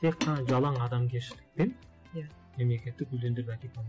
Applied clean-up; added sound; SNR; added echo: none; none; none; none.